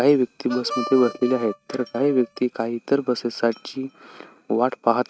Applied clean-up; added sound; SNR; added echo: neural mask model RNNoise.